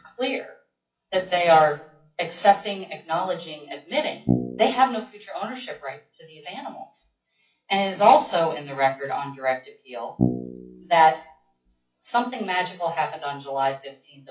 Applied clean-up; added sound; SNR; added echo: classical method WPE with log-MMSE.